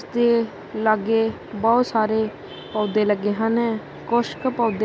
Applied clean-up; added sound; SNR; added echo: none; none; none; none.